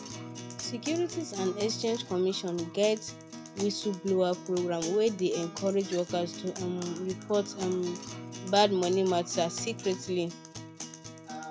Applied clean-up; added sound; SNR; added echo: none; Acoustic guitar; 11 dB; none.